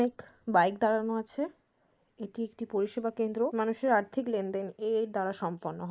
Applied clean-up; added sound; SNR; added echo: neural mask model Resemble Enhance denoiser.